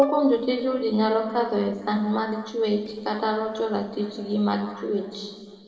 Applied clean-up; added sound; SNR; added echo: neural separator model SepFormer DNS4.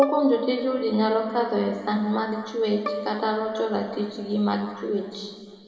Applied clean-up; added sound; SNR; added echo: none; Bowed string instrument; 15 dB; reverberation time 2.0 s.